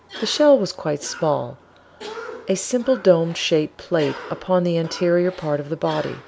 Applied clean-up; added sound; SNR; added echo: none; Cough; 17 dB; none.